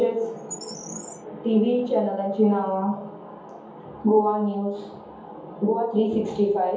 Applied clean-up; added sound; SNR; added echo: none; Bird; 18 dB; reverberation time 0.7 s.